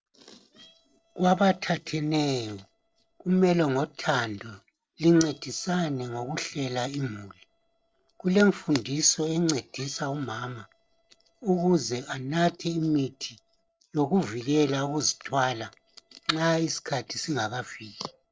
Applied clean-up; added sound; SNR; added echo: neural separator model SepFormer DNS4.